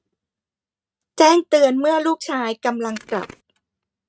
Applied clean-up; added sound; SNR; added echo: neural mask model RNNoise.